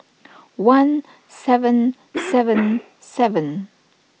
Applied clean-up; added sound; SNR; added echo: none; Cough; 16 dB; none.